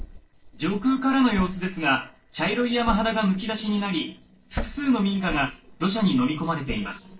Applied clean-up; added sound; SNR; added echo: neural separator model SepFormer DNS4.